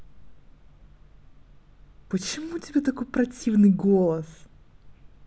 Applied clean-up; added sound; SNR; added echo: none; none; none; none.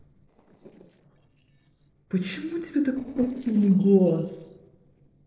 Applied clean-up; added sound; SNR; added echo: neural separator model SepFormer DNS4.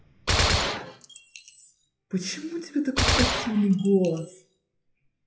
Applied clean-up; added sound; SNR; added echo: classical method WPE with log-MMSE.